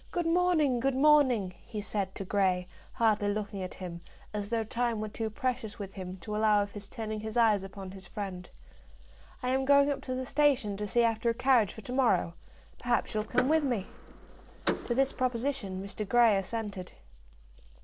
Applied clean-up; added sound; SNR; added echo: none; Door / Car; 9 dB; none.